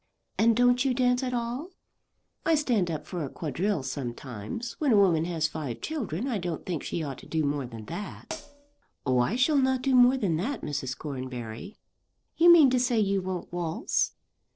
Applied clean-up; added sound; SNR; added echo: neural separator model SepFormer DNS4.